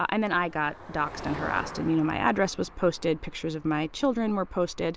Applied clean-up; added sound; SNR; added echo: none; Motor vehicle (road); 16 dB; none.